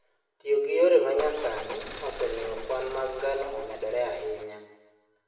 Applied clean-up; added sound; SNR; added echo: none; Car; 13 dB; reverberation time 1.1 s.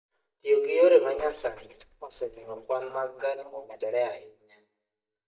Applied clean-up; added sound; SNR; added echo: neural mask model DeepFilterNet 3.